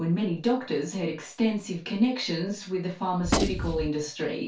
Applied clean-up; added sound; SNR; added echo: none; Gunshot, gunfire; -1 dB; reverberation time 0.2 s.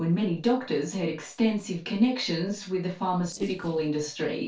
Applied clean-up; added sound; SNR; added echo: neural separator model SepFormer DNS4.